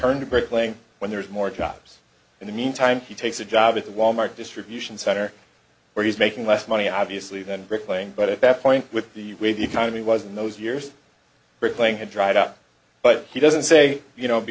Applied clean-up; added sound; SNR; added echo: none; none; none; none.